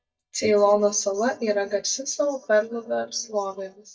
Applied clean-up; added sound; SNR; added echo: neural mask model DeepFilterNet 3.